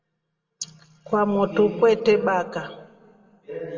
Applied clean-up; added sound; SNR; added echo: none; none; none; reverberation time 1.3 s.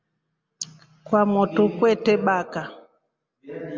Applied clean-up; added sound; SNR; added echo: none; none; none; none.